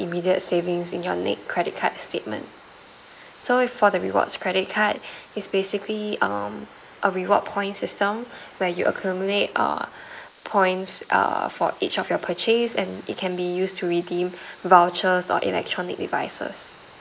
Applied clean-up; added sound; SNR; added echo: neural mask model Resemble Enhance denoiser.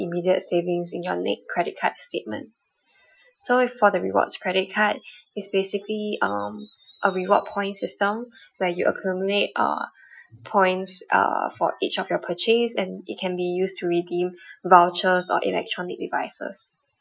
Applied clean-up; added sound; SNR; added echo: classical method Wiener filter.